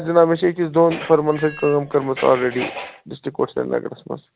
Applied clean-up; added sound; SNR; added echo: none; Meow; 19 dB; none.